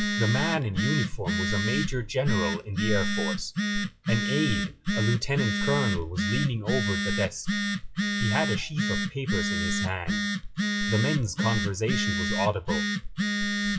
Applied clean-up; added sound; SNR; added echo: classical method WPE with log-MMSE.